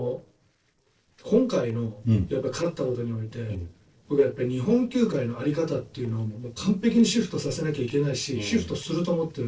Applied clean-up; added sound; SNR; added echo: neural separator model SepFormer DNS4.